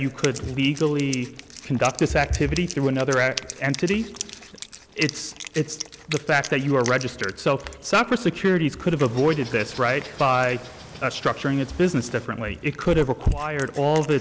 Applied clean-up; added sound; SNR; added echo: none; Water / Bird + Wind instrument, woodwind instrument; 16 dB; none.